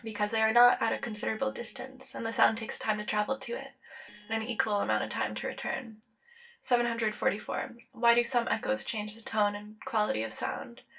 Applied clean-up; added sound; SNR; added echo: neural separator model SepFormer DNS4.